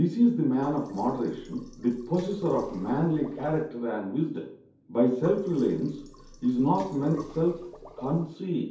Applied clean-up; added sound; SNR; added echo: none; Sink (filling or washing); 18 dB; reverberation time 0.6 s.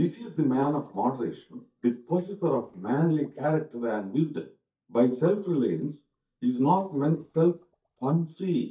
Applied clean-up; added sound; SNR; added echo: neural mask model DeepFilterNet 3.